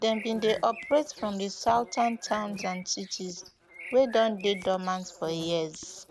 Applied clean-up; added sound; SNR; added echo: none; Insect + Bird; 16 dB; none.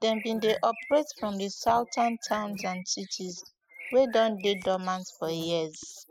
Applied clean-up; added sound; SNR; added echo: classical method spectral subtraction.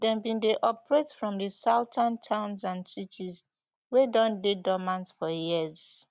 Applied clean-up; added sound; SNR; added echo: none; none; none; none.